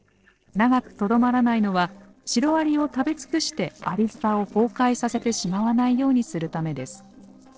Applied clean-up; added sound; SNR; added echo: neural separator model SepFormer DNS4.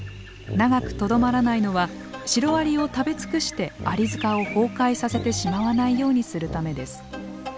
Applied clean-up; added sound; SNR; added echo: none; none; none; none.